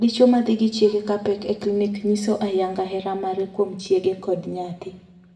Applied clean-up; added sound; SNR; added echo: none; none; none; reverberation time 0.8 s.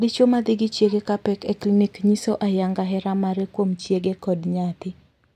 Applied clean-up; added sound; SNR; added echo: none; none; none; none.